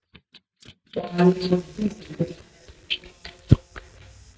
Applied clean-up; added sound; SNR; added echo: neural mask model DeepFilterNet 3.